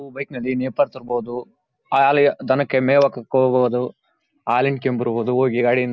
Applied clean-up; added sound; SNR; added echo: none; none; none; none.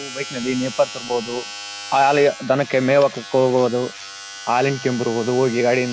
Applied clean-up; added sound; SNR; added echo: none; Domestic sounds, home sounds; 14 dB; none.